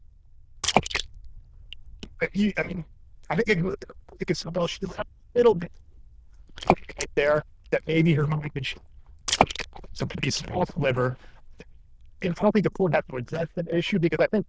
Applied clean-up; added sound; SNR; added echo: neural diffusion model UNIVERSE++.